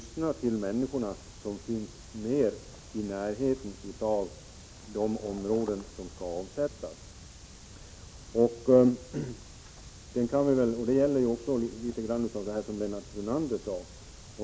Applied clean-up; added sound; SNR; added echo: none; none; none; none.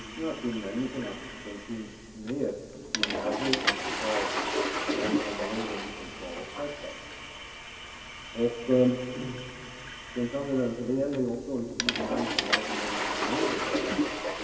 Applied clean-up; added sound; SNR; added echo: none; Toilet flush / Water; 1 dB; reverberation time 2.3 s.